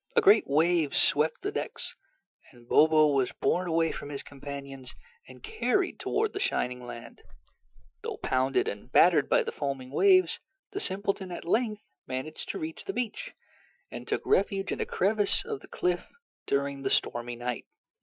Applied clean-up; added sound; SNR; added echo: classical method Wiener filter.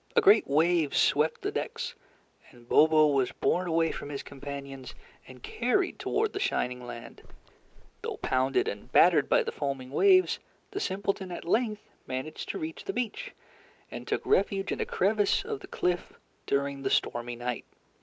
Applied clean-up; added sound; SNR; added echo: none; Walk, footsteps; 16 dB; none.